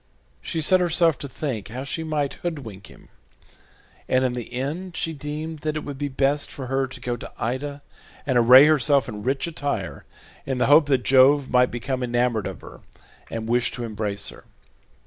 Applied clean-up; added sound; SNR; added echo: none; none; none; none.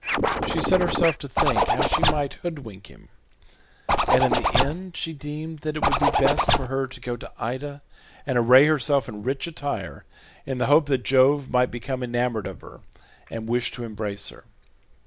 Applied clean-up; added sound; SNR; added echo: none; Zipper (clothing) + Scratching (performance technique); -2 dB; none.